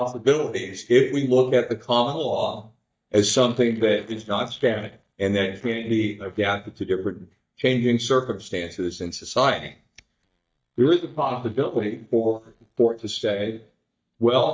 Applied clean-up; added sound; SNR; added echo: neural mask model DeepFilterNet 3.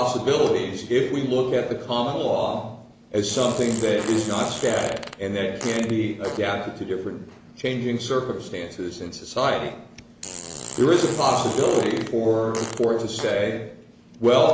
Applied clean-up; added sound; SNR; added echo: none; Fart; 12 dB; none.